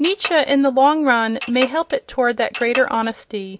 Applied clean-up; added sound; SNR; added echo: none; Chink, clink; 15 dB; none.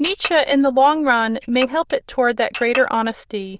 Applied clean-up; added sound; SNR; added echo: neural diffusion model UNIVERSE++.